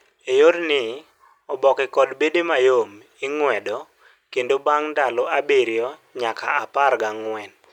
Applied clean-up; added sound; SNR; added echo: none; none; none; none.